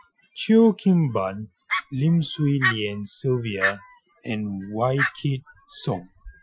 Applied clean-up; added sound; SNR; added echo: classical method Wiener filter.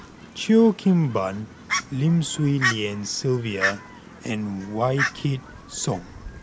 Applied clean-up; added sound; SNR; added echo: none; Fowl; 8 dB; none.